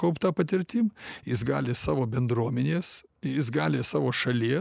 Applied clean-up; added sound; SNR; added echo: none; none; none; none.